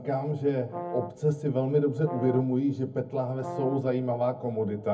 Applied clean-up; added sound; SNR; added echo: none; Brass instrument; 11 dB; reverberation time 0.3 s.